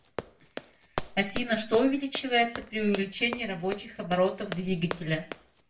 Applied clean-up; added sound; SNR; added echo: none; Run; 11 dB; reverberation time 0.3 s.